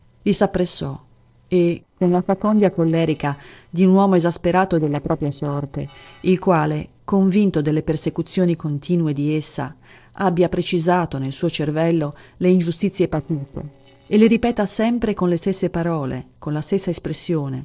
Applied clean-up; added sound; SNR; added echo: neural separator model SepFormer DNS4.